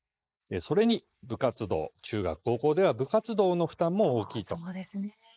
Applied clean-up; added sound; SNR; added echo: neural mask model Resemble Enhance denoiser.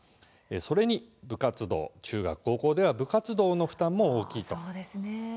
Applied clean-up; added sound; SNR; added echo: none; none; none; none.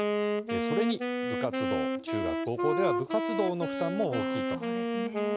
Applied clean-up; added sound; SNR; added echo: none; Wind instrument, woodwind instrument; -3 dB; none.